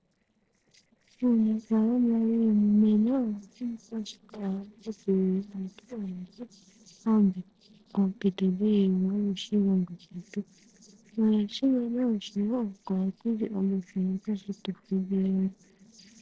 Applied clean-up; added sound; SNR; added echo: neural separator model SepFormer DNS4.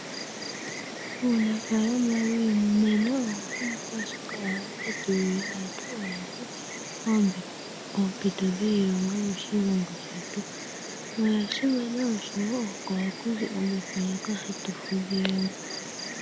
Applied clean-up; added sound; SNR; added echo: none; Insect; 9 dB; none.